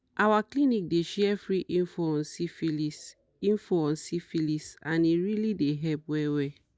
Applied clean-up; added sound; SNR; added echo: none; none; none; none.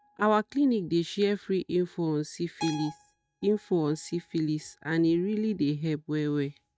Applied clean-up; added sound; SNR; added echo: neural mask model RNNoise.